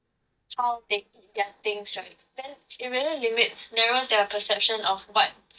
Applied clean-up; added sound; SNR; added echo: neural mask model DeepFilterNet 3.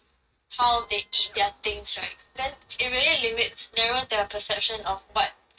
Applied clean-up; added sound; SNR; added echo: neural mask model RNNoise.